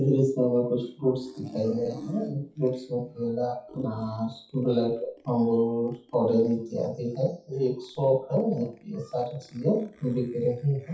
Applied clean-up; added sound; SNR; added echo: classical method WPE with log-MMSE.